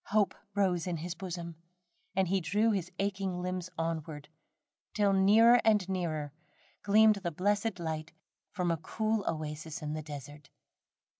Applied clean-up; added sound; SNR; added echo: none; none; none; none.